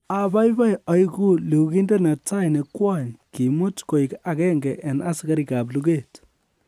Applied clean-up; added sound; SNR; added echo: none; none; none; none.